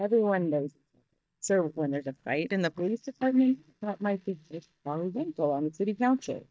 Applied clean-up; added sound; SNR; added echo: neural mask model DeepFilterNet 3.